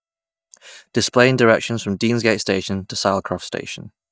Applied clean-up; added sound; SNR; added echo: neural mask model DeepFilterNet 3.